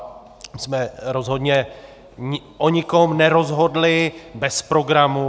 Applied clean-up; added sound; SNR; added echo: none; none; none; none.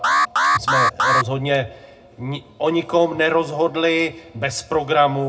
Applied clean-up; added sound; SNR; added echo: none; Alarm; -2 dB; reverberation time 0.2 s.